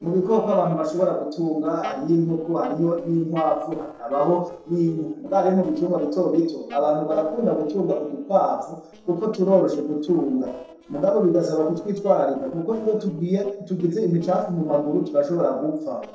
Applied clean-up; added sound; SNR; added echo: neural separator model SepFormer DNS4.